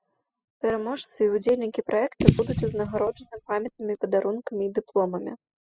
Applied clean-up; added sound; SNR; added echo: classical method spectral subtraction.